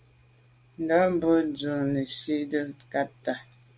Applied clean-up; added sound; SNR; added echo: none; none; none; none.